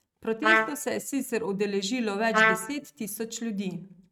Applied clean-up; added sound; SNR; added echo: neural mask model RNNoise.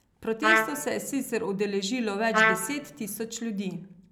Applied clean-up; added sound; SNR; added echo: none; Trumpet; -4 dB; none.